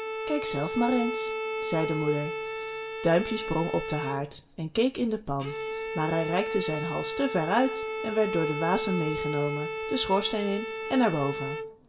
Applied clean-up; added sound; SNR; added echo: none; Bowed string instrument; 4 dB; reverberation time 0.7 s.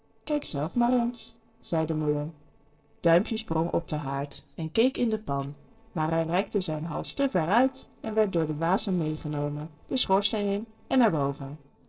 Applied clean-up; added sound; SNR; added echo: neural separator model SepFormer DNS4.